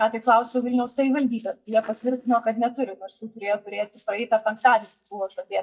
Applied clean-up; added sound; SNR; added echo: neural mask model DeepFilterNet 3.